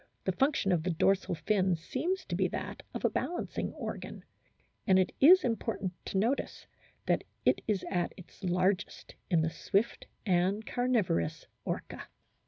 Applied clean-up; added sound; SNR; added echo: none; none; none; none.